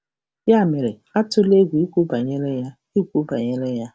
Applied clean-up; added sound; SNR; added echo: none; none; none; none.